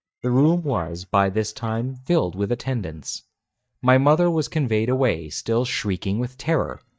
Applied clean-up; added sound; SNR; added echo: neural mask model DeepFilterNet 3.